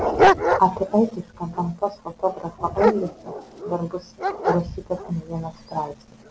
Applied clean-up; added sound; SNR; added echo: none; Dog; -1 dB; none.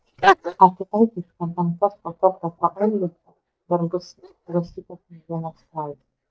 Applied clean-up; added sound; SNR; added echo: neural mask model DeepFilterNet 3.